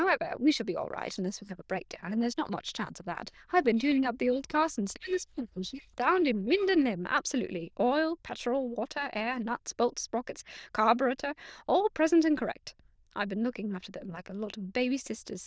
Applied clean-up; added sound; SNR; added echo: neural diffusion model UNIVERSE++.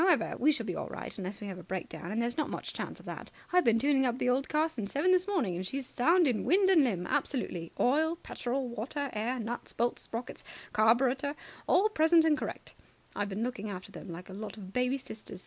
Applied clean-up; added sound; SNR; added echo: none; none; none; none.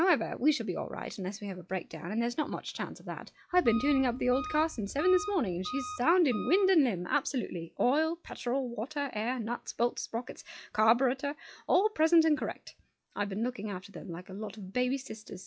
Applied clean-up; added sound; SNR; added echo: classical method log-MMSE.